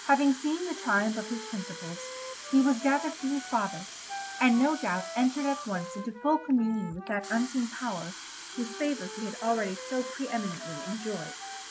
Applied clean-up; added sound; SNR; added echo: none; Fill (with liquid) / Water tap, faucet + Wind instrument, woodwind instrument; 11 dB; none.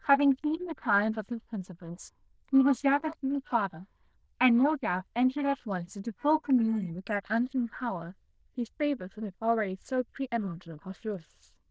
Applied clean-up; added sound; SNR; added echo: neural diffusion model UNIVERSE++.